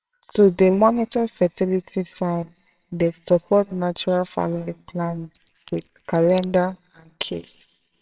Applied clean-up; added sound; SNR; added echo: neural separator model SepFormer WHAMR!.